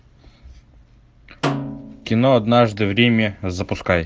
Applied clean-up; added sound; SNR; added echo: none; Snare drum; 10 dB; none.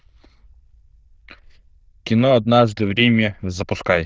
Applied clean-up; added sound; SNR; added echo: neural diffusion model UNIVERSE++.